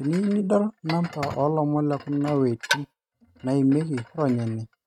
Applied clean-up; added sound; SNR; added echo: neural mask model RNNoise.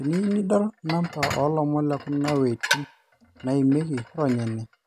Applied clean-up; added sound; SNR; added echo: none; Dishes, pots, and pans; 10 dB; none.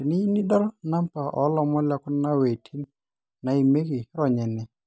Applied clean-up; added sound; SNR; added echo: none; none; none; none.